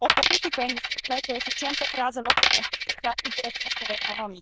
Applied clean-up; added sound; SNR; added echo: neural diffusion model UNIVERSE++.